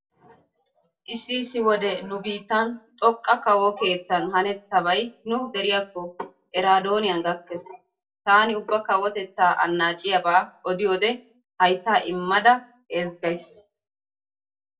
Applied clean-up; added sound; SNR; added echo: none; none; none; reverberation time 0.2 s.